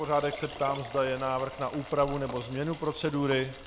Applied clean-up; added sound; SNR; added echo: none; Liquid + Frying (food); 11 dB; none.